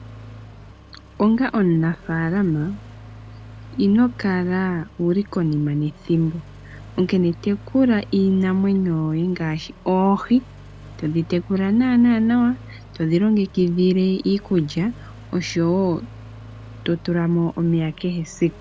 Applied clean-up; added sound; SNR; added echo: none; Accelerating, revving, vroom; 19 dB; none.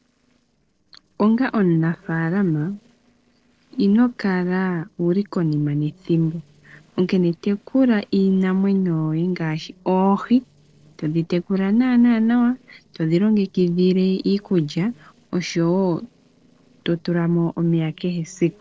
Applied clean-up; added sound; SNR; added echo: neural separator model SepFormer DNS4.